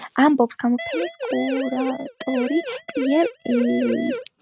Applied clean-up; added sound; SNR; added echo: neural mask model RNNoise.